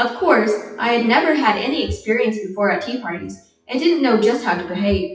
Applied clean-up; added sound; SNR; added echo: classical method WPE with log-MMSE.